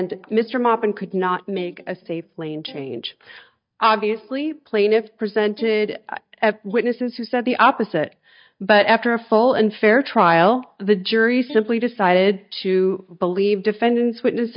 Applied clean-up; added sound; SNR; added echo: neural mask model DeepFilterNet 3.